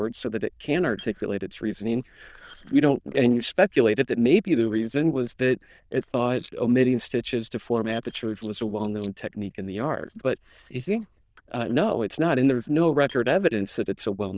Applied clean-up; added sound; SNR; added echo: neural diffusion model UNIVERSE++.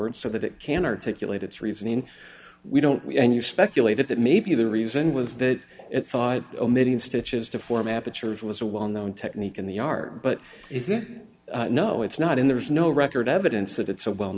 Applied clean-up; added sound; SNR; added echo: none; none; none; none.